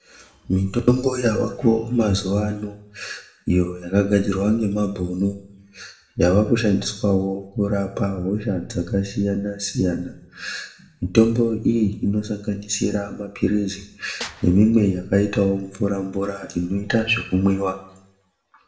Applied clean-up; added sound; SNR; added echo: none; Clapping / Drum kit; 20 dB; reverberation time 0.6 s.